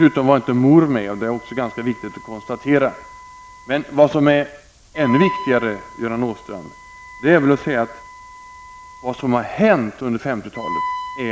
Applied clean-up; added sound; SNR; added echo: none; Wind instrument, woodwind instrument; 14 dB; none.